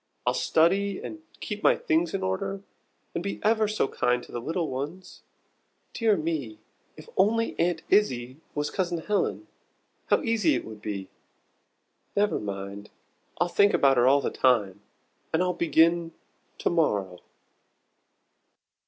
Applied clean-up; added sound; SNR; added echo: none; none; none; none.